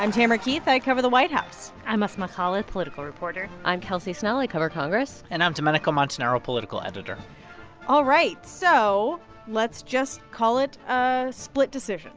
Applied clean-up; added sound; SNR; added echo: none; none; none; none.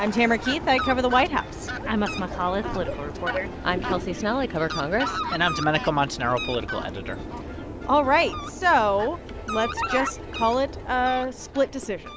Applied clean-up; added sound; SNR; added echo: none; Fowl; 7 dB; none.